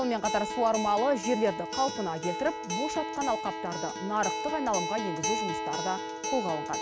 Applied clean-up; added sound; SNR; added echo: none; Acoustic guitar; 4 dB; none.